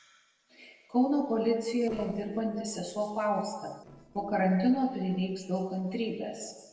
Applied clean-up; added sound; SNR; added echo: neural separator model SepFormer DNS4.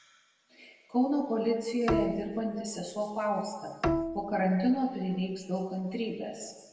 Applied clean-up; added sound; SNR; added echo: none; Bowed string instrument; 4 dB; reverberation time 1.3 s.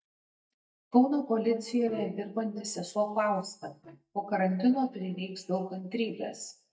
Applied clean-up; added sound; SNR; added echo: neural mask model DeepFilterNet 3.